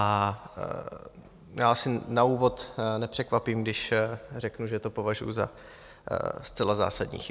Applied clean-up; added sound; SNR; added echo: none; none; none; none.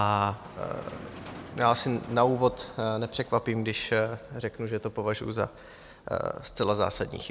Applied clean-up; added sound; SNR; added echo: none; Motor vehicle (road); 20 dB; none.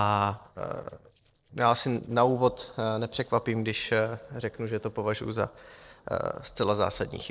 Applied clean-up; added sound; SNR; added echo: neural separator model SepFormer DNS4.